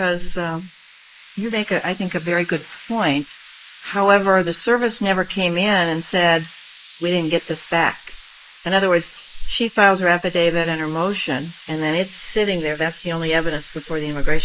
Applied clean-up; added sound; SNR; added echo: neural mask model Resemble Enhance denoiser.